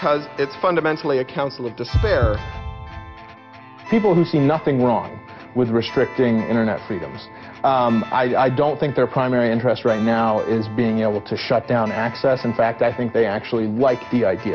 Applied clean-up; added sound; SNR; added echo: none; none; none; none.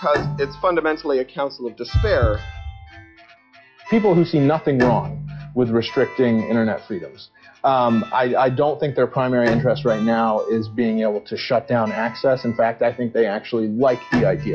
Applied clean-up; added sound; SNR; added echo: classical method log-MMSE.